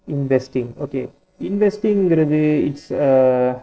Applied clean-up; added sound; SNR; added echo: neural separator model SepFormer DNS4.